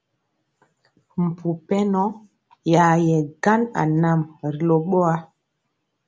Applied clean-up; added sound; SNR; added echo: none; none; none; none.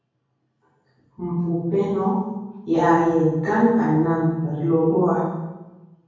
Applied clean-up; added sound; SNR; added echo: none; none; none; reverberation time 1.3 s.